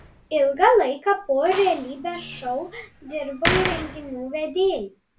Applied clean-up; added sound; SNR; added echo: none; Slam; 9 dB; none.